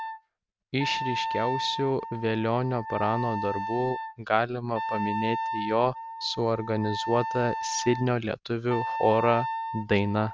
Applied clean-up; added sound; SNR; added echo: none; Wind instrument, woodwind instrument; 5 dB; none.